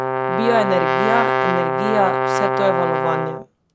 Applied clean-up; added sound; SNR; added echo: none; Brass instrument; -2 dB; none.